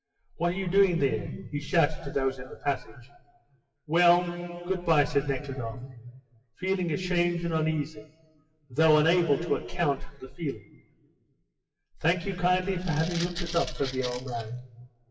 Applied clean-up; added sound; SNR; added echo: classical method WPE with log-MMSE.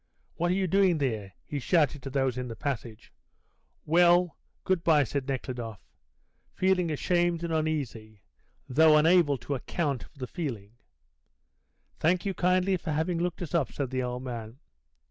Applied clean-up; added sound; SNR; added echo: none; none; none; none.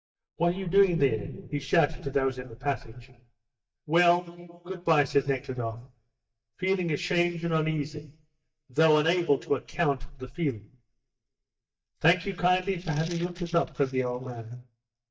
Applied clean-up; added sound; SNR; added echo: neural mask model DeepFilterNet 3.